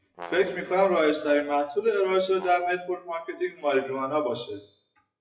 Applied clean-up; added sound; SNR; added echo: classical method WPE with log-MMSE.